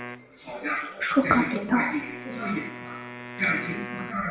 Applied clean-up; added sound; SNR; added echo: none; Wind instrument, woodwind instrument; 13 dB; reverberation time 0.7 s.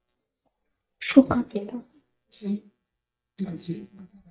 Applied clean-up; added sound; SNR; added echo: neural mask model DeepFilterNet 3.